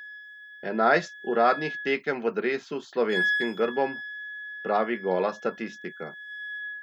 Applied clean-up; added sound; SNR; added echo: none; Wind instrument, woodwind instrument; 8 dB; none.